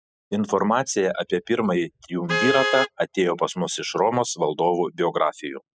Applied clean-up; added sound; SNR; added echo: classical method spectral subtraction.